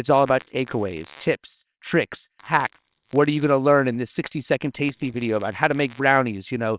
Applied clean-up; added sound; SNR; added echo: neural separator model SepFormer WHAMR!.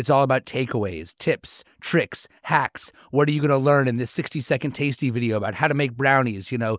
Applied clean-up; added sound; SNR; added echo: none; none; none; none.